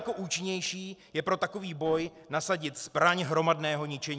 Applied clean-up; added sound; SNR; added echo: neural separator model SepFormer DNS4.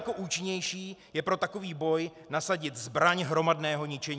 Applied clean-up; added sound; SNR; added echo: none; none; none; none.